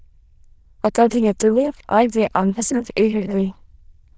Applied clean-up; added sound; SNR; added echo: neural diffusion model UNIVERSE++.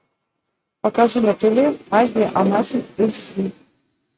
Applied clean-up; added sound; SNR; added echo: neural mask model RNNoise.